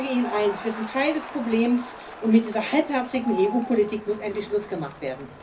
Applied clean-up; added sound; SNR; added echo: none; Crowd; 13 dB; reverberation time 0.4 s.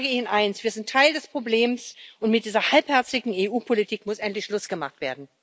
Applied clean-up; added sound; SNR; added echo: none; none; none; none.